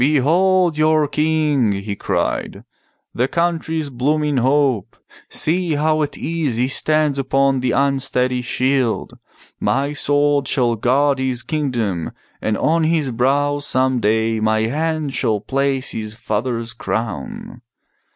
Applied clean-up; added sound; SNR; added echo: none; none; none; none.